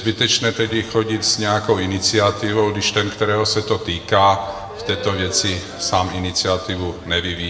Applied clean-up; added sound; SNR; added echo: none; Crowd; 14 dB; reverberation time 1.2 s.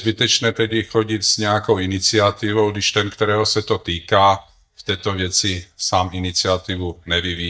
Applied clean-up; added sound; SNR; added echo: neural mask model DeepFilterNet 3.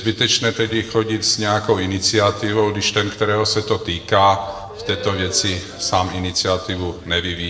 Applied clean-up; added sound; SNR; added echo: neural separator model SepFormer DNS4.